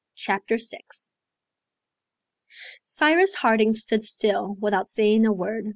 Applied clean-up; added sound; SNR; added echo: none; none; none; none.